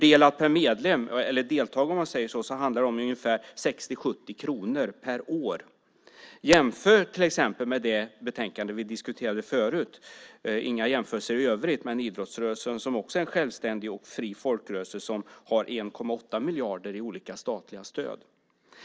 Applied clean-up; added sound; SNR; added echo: none; none; none; none.